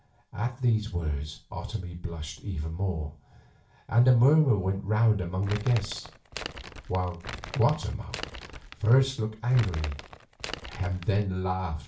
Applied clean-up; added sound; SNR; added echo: none; Crumpling, crinkling; 13 dB; reverberation time 0.3 s.